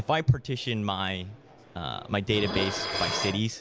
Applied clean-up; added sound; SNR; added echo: none; Dishes, pots, and pans; 7 dB; none.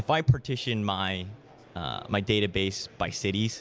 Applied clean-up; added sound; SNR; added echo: none; none; none; none.